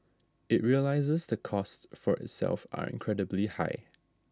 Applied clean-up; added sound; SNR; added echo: none; none; none; none.